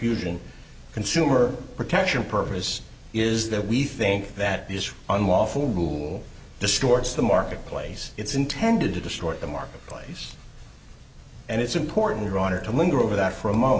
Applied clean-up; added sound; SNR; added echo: none; none; none; none.